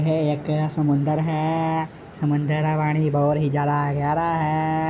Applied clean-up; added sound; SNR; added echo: none; none; none; none.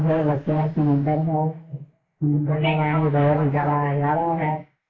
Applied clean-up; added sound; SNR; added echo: neural mask model Resemble Enhance denoiser.